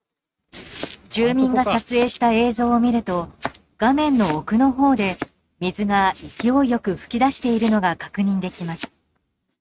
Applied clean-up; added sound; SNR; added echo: neural mask model RNNoise.